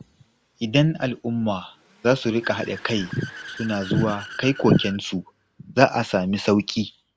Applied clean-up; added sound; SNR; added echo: none; Accelerating, revving, vroom / Car; 19 dB; none.